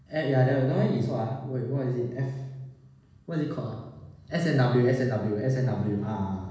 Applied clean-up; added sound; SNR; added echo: none; none; none; reverberation time 1.1 s.